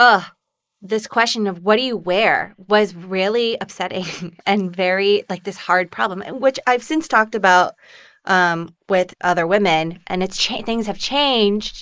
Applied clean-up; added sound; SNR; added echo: neural mask model Resemble Enhance denoiser.